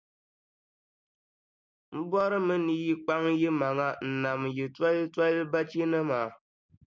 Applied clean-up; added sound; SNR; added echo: none; none; none; none.